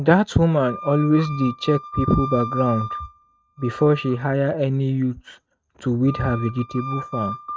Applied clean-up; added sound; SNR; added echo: neural mask model RNNoise.